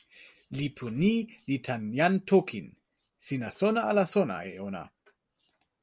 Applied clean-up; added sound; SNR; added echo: none; none; none; none.